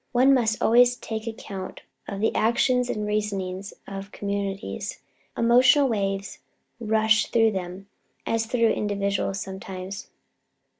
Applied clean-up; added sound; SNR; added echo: none; none; none; none.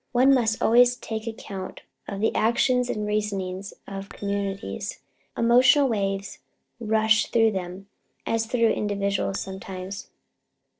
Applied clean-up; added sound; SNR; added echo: neural separator model SepFormer DNS4.